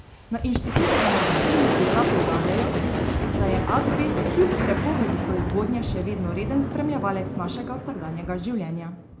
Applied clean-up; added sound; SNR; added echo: none; Boom; -2 dB; reverberation time 0.3 s.